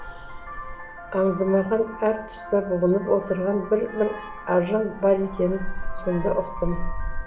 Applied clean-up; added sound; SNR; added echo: none; Vehicle horn, car horn, honking; 7 dB; reverberation time 0.6 s.